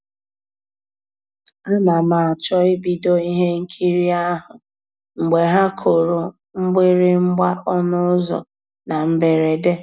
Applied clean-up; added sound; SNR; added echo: none; none; none; none.